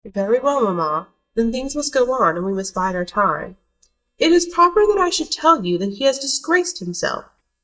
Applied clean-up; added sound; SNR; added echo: neural mask model DeepFilterNet 3.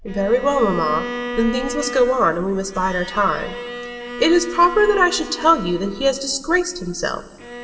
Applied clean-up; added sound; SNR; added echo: none; Bowed string instrument; 12 dB; reverberation time 2.7 s.